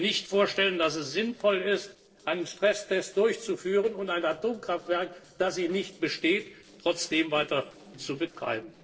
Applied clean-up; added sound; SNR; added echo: neural separator model SepFormer DNS4.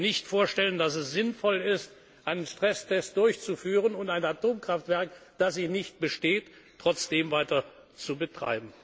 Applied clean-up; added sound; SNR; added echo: none; none; none; none.